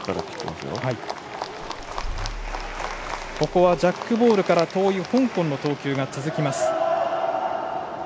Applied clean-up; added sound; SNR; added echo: none; Engine starting / Car; 10 dB; none.